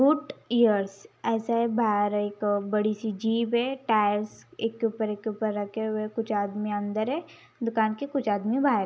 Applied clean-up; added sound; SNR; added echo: none; none; none; none.